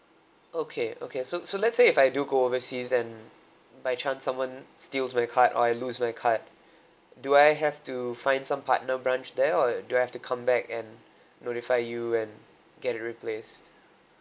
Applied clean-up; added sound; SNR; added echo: none; none; none; none.